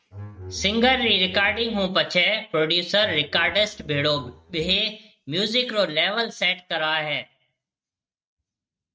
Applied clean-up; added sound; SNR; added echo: neural mask model RNNoise.